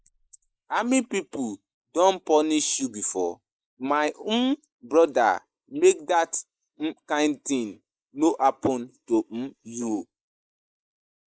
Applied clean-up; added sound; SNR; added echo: neural mask model Resemble Enhance denoiser.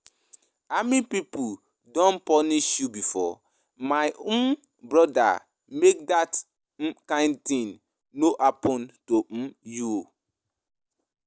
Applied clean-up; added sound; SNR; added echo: none; none; none; none.